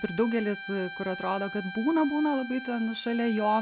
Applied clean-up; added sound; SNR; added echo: none; Bowed string instrument; 12 dB; none.